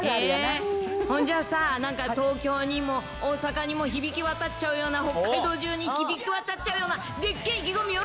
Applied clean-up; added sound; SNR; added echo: none; none; none; none.